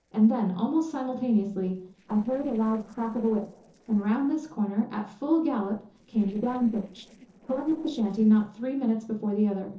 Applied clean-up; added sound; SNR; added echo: neural separator model SepFormer DNS4.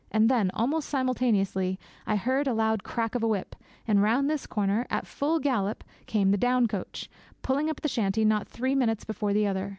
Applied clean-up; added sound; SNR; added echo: none; none; none; none.